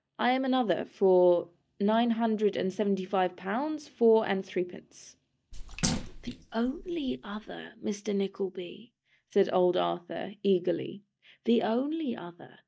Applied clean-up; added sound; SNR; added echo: neural mask model DeepFilterNet 3.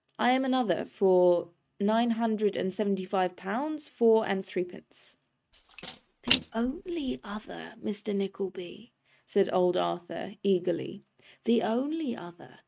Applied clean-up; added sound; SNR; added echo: neural mask model RNNoise.